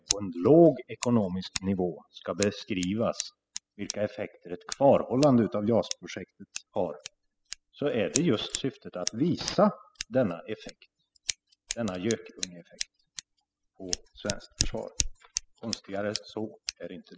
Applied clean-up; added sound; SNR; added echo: classical method spectral subtraction.